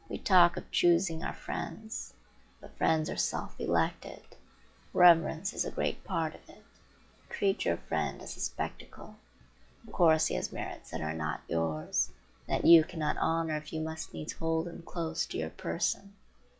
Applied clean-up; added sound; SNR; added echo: classical method log-MMSE.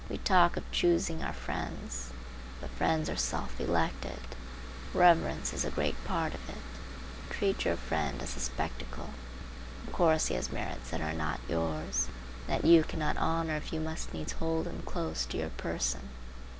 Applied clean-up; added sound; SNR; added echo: none; Mechanical fan; 17 dB; none.